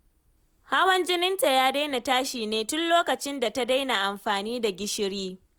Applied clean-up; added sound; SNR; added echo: none; none; none; none.